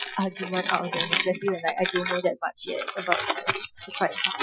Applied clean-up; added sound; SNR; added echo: classical method Wiener filter.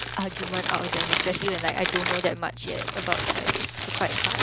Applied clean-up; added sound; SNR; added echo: none; Crumpling, crinkling; -2 dB; none.